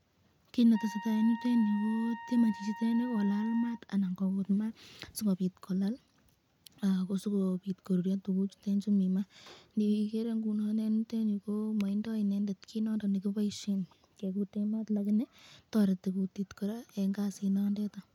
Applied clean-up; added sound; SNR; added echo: none; Trumpet; 14 dB; none.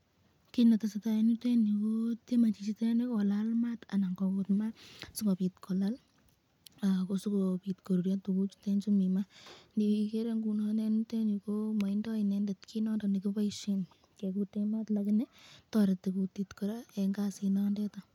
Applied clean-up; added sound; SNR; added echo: none; none; none; none.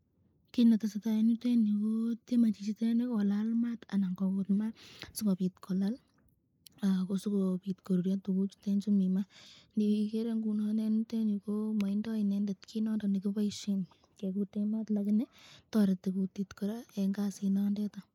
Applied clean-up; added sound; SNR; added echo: neural mask model Resemble Enhance denoiser.